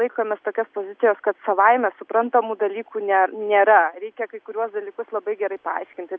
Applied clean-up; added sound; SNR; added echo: none; none; none; none.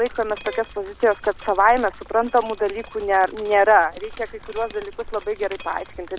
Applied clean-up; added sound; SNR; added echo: none; Drip + Wind instrument, woodwind instrument; 16 dB; none.